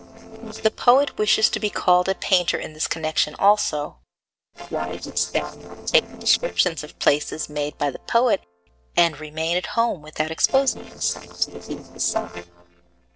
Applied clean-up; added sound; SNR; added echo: neural separator model SepFormer DNS4.